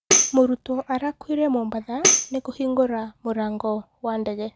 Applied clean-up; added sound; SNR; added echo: none; Tambourine; 0 dB; none.